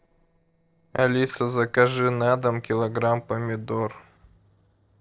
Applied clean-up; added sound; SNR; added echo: neural separator model SepFormer DNS4.